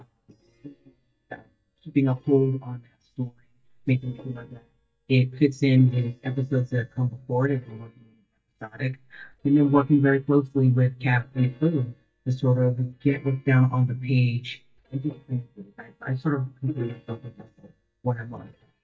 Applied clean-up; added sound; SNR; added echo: neural mask model DeepFilterNet 3.